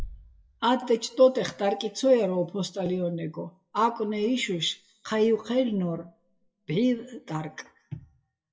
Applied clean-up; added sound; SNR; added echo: classical method WPE with log-MMSE.